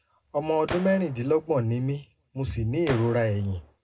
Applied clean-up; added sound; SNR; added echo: none; Gunshot, gunfire; 14 dB; reverberation time 0.2 s.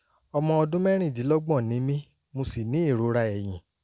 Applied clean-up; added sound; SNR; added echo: none; none; none; none.